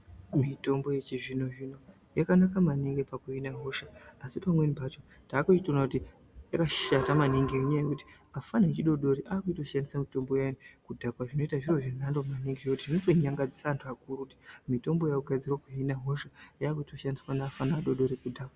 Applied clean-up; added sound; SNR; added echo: none; none; none; none.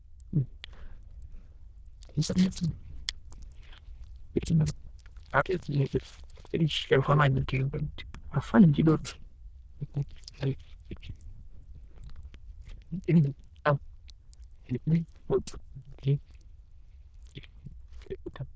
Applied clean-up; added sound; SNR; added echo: neural diffusion model UNIVERSE++.